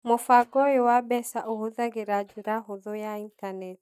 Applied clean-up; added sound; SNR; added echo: neural mask model DeepFilterNet 3.